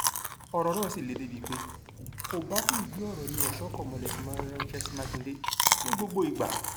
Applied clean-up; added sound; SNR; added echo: none; Chewing, mastication; -2 dB; none.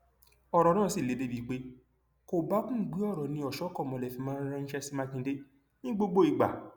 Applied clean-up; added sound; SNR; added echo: none; none; none; none.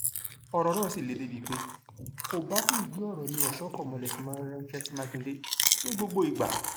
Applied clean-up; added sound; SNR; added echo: neural mask model Resemble Enhance denoiser.